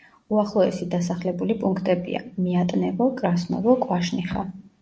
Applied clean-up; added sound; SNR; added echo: none; none; none; none.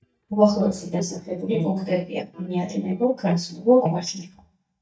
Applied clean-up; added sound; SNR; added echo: neural mask model DeepFilterNet 3.